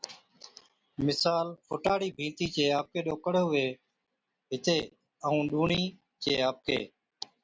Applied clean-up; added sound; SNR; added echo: none; none; none; none.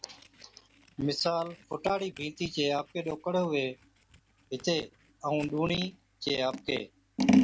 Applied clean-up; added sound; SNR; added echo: none; Scissors; 2 dB; none.